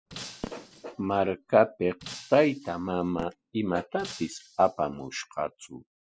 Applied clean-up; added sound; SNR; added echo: classical method spectral subtraction.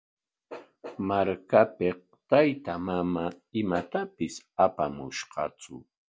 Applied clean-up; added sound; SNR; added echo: none; none; none; none.